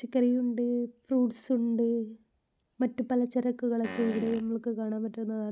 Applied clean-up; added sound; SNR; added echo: none; Fart; 11 dB; none.